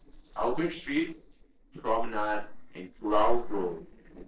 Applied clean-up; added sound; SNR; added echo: neural separator model SepFormer DNS4.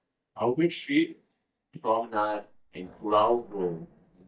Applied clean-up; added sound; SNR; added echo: neural mask model DeepFilterNet 3.